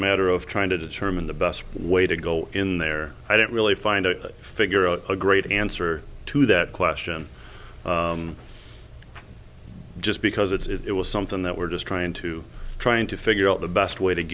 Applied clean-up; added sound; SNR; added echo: none; none; none; none.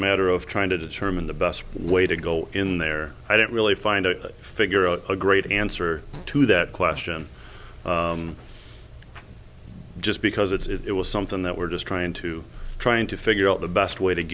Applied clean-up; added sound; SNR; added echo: none; Fart; 20 dB; none.